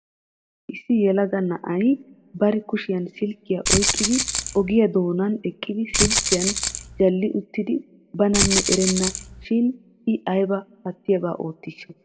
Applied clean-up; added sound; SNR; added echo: none; Rattle (instrument); -1 dB; reverberation time 0.8 s.